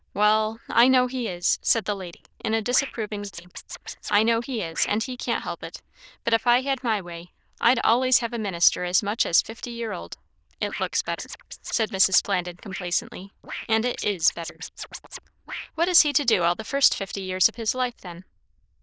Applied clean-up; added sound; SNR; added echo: neural diffusion model UNIVERSE++.